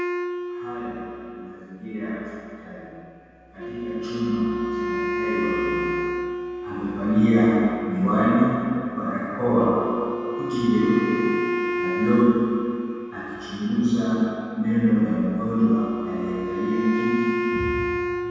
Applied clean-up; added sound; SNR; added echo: none; Wind instrument, woodwind instrument; 5 dB; reverberation time 2.2 s.